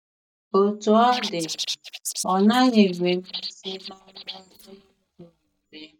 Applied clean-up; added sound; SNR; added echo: neural mask model DeepFilterNet 3.